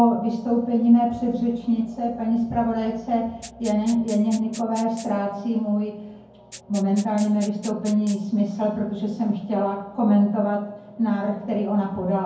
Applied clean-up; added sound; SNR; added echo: none; Rattle (instrument); 20 dB; reverberation time 0.9 s.